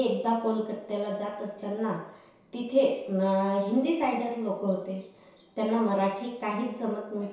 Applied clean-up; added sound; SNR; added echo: none; none; none; reverberation time 0.7 s.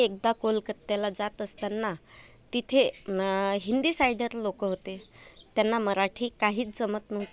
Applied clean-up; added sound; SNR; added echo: none; none; none; none.